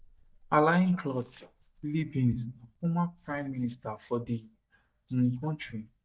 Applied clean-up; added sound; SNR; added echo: neural mask model DeepFilterNet 3.